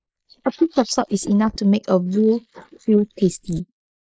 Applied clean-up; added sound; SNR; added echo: neural mask model Resemble Enhance denoiser.